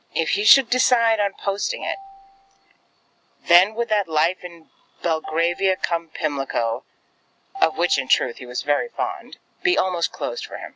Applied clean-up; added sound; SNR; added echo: none; Marimba, xylophone; 19 dB; none.